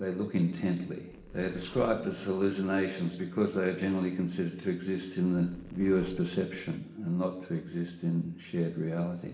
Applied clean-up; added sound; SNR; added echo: none; Zipper (clothing); 18 dB; reverberation time 1.0 s.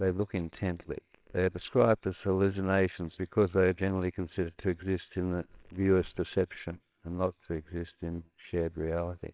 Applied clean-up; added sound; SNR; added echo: neural separator model SepFormer WHAMR!.